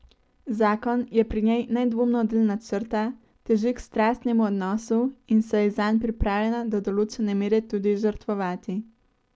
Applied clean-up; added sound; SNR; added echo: none; none; none; none.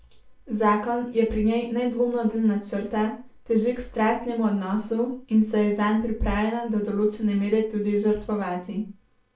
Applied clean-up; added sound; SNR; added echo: none; none; none; reverberation time 0.3 s.